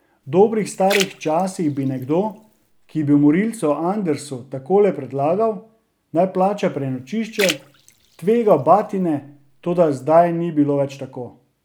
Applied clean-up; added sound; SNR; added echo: none; Splash, splatter; 14 dB; none.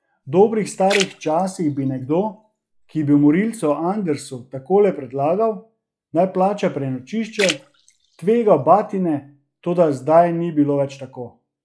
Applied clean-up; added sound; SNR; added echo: classical method log-MMSE.